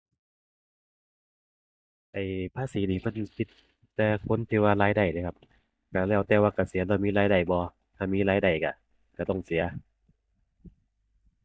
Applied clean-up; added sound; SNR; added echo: neural mask model DeepFilterNet 3.